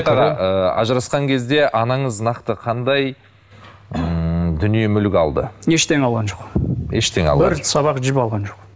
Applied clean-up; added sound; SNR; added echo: none; none; none; none.